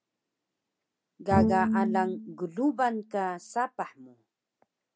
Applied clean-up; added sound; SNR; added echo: none; Bowed string instrument; 0 dB; none.